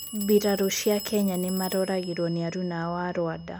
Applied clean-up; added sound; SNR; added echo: none; Telephone; 13 dB; none.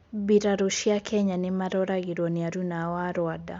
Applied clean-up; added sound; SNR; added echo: none; none; none; none.